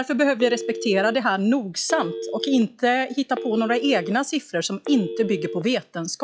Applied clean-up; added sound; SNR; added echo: classical method log-MMSE.